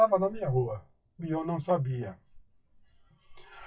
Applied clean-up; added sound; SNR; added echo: classical method WPE with log-MMSE.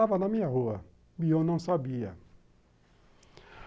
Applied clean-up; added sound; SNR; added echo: none; none; none; none.